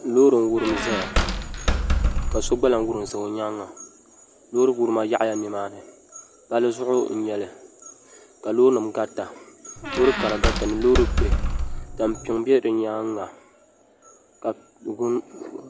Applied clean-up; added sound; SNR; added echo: none; Squeak; 0 dB; none.